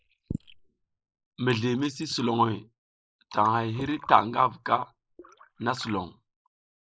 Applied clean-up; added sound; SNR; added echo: neural mask model Resemble Enhance denoiser.